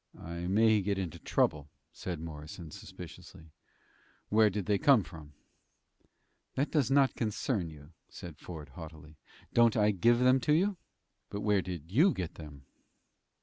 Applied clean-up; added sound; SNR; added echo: none; none; none; none.